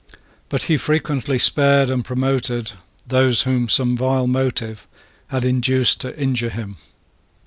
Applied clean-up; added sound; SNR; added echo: none; none; none; none.